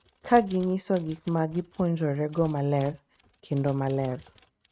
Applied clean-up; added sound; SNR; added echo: neural mask model RNNoise.